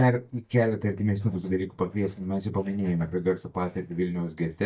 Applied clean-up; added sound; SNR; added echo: neural mask model DeepFilterNet 3.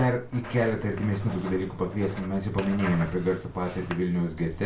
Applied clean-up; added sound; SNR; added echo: none; Writing; 13 dB; reverberation time 0.3 s.